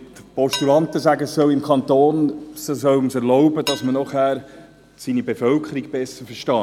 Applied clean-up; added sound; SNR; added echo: none; Dishes, pots, and pans; 18 dB; none.